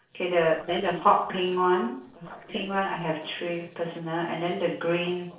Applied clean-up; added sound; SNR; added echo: neural separator model SepFormer DNS4.